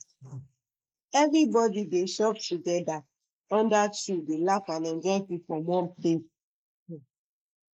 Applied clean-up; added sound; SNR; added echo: neural mask model Resemble Enhance denoiser.